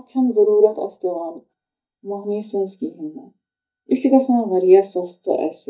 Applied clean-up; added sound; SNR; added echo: neural mask model DeepFilterNet 3.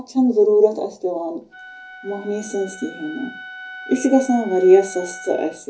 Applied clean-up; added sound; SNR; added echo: none; Wind instrument, woodwind instrument; 18 dB; reverberation time 0.5 s.